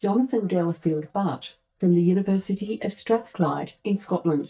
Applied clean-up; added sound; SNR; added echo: neural mask model DeepFilterNet 3.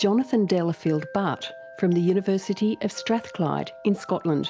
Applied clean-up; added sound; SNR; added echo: none; none; none; none.